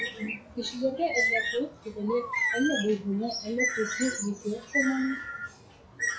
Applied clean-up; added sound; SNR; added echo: classical method WPE with log-MMSE.